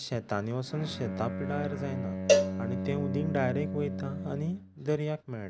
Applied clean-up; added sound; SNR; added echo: none; Bowed string instrument + Cowbell; -1 dB; none.